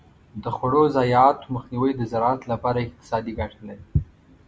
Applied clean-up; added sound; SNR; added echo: none; none; none; none.